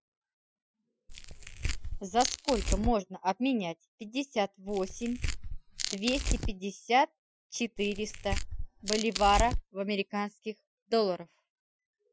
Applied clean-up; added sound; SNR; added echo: classical method Wiener filter.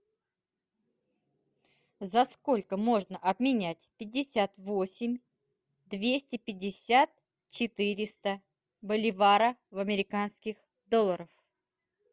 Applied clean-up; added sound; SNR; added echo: none; none; none; none.